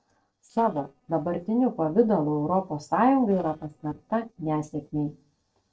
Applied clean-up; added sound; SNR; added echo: neural separator model SepFormer DNS4.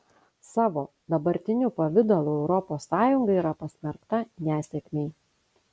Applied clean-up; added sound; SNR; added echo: none; none; none; none.